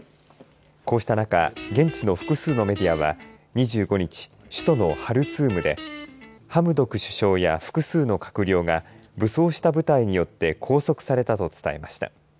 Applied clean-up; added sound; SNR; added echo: none; Guitar; 14 dB; none.